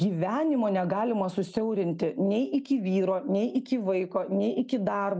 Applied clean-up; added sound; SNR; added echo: none; none; none; none.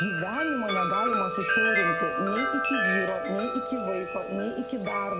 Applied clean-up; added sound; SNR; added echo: none; Wind chime; -3 dB; none.